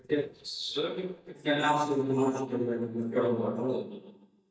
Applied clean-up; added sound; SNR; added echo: neural mask model DeepFilterNet 3.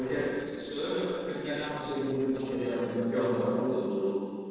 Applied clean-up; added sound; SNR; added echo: neural separator model SepFormer DNS4.